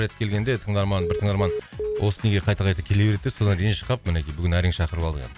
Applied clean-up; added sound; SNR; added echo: none; Telephone; 7 dB; none.